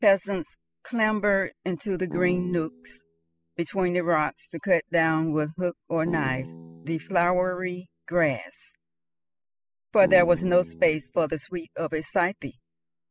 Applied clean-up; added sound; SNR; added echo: classical method spectral subtraction.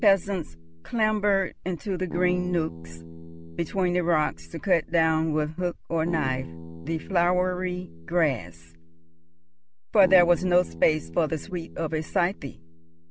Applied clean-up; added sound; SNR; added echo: none; Bass guitar; 15 dB; none.